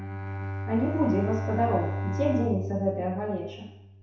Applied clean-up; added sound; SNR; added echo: none; Bowed string instrument; 3 dB; reverberation time 0.7 s.